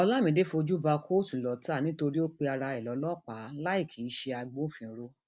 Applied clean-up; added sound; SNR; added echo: none; none; none; none.